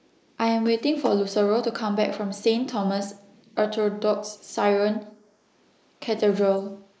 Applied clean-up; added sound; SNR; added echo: neural mask model Resemble Enhance denoiser.